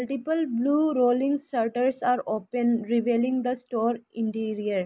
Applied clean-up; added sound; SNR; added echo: none; none; none; none.